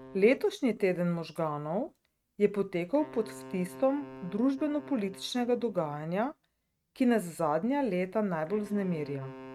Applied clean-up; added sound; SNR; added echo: neural mask model RNNoise.